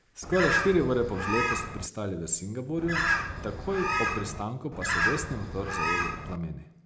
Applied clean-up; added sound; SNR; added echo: none; Bird; -1 dB; none.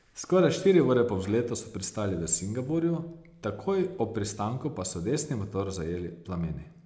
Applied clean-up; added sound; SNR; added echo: none; none; none; none.